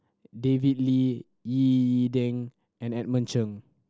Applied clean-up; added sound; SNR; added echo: none; none; none; none.